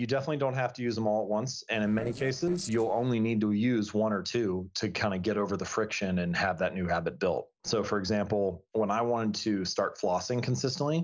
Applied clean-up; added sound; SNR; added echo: neural separator model SepFormer DNS4.